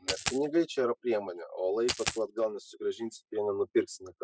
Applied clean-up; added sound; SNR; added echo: classical method spectral subtraction.